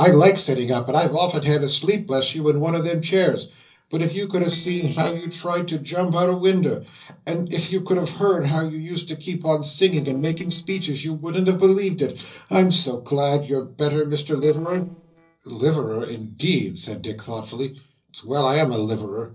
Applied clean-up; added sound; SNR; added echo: neural separator model SepFormer DNS4.